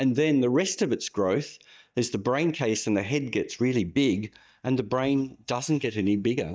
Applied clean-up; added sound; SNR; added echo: neural mask model DeepFilterNet 3.